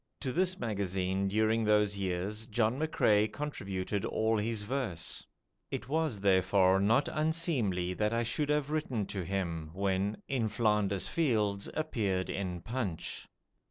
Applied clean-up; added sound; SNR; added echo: none; none; none; none.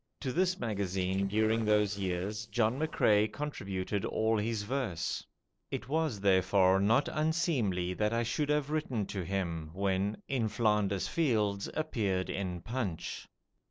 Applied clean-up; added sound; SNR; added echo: neural separator model SepFormer DNS4.